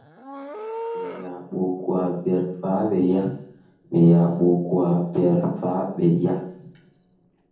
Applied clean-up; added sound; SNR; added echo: none; Livestock, farm animals, working animals; 18 dB; reverberation time 0.7 s.